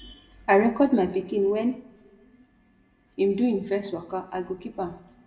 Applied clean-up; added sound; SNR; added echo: none; none; none; reverberation time 1.1 s.